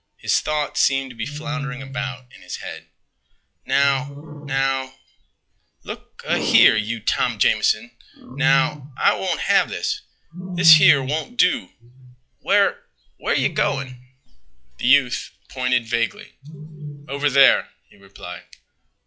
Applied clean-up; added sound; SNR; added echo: classical method log-MMSE.